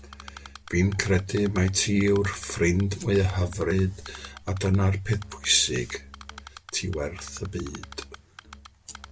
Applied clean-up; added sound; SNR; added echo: none; Typing + Musical instrument; 19 dB; none.